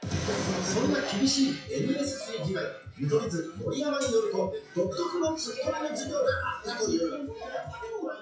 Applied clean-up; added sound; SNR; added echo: classical method WPE with log-MMSE.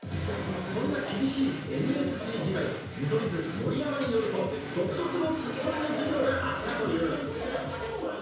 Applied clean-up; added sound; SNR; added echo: none; Hi-hat; 15 dB; reverberation time 0.9 s.